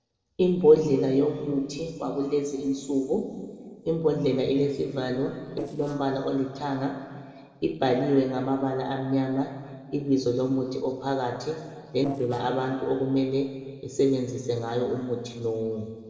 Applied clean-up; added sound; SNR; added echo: neural separator model SepFormer DNS4.